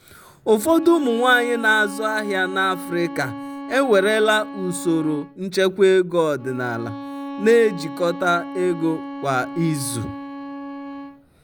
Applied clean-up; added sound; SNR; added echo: none; Bowed string instrument; 12 dB; none.